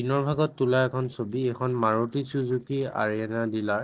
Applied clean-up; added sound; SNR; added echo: neural separator model SepFormer DNS4.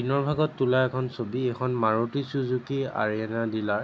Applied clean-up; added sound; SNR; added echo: none; none; none; none.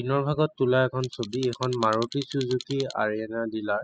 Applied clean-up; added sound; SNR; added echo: classical method spectral subtraction.